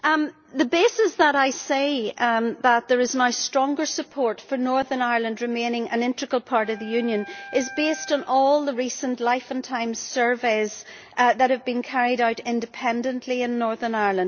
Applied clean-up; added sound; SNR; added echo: none; Wind instrument, woodwind instrument; 17 dB; none.